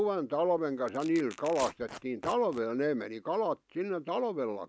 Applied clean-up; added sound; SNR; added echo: none; Tearing; 17 dB; none.